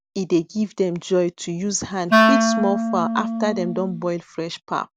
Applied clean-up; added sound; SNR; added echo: none; Wind instrument, woodwind instrument; -3 dB; none.